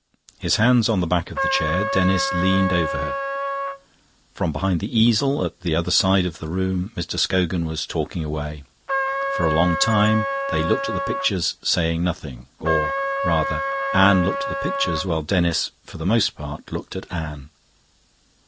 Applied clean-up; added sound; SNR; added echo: none; Trumpet; 3 dB; none.